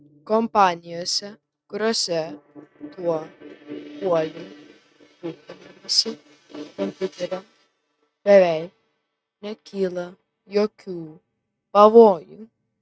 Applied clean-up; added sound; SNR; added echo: neural mask model RNNoise.